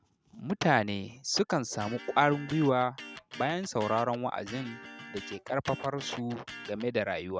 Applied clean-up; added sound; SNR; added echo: none; Electric guitar; 15 dB; none.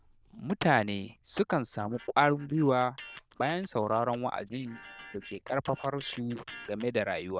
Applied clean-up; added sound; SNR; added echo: neural diffusion model UNIVERSE++.